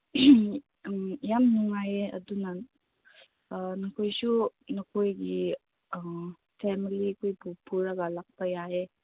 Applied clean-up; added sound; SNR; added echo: none; none; none; none.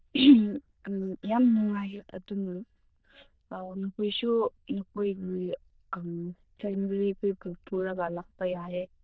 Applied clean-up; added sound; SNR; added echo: neural diffusion model UNIVERSE++.